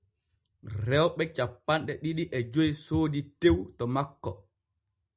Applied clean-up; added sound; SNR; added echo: none; none; none; none.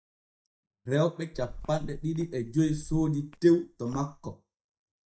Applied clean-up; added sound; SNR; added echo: neural mask model DeepFilterNet 3.